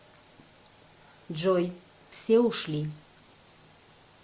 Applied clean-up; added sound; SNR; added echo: none; none; none; none.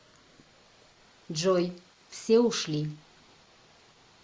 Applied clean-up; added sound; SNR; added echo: neural mask model Resemble Enhance denoiser.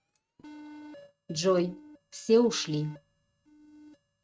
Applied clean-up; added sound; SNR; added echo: neural mask model RNNoise.